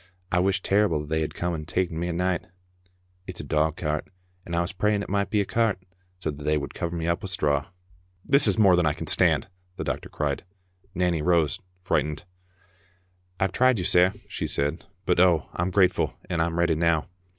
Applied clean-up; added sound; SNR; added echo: none; none; none; none.